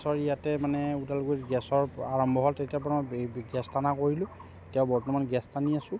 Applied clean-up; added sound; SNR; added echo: none; none; none; none.